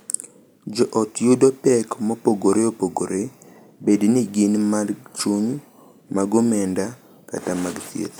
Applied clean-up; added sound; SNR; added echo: none; none; none; none.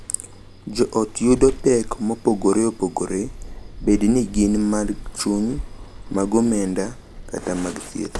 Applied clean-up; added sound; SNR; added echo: none; Sliding door; 12 dB; none.